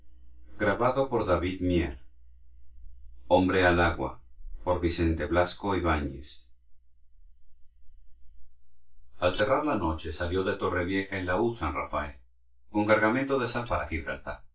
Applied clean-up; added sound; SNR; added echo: neural mask model DeepFilterNet 3.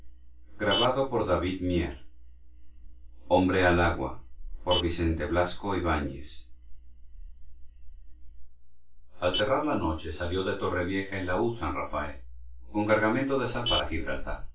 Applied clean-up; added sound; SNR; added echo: none; Vehicle horn, car horn, honking; 13 dB; reverberation time 0.2 s.